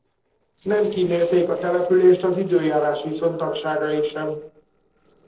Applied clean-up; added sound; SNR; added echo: neural separator model SepFormer DNS4.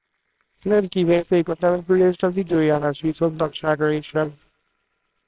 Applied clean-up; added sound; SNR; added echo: neural separator model SepFormer WHAMR!.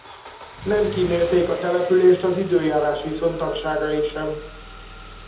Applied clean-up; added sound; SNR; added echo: none; Engine starting / Car; 16 dB; reverberation time 0.9 s.